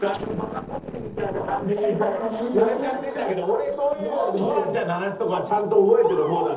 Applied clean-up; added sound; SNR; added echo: neural separator model SepFormer DNS4.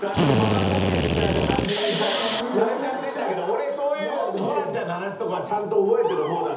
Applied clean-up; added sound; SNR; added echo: none; Drill; -1 dB; reverberation time 0.8 s.